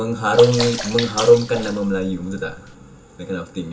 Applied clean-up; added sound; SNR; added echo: none; Sink (filling or washing) / Water / Splash, splatter; 10 dB; reverberation time 0.2 s.